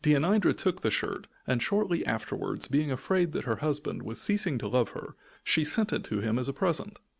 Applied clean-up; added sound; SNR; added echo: none; none; none; none.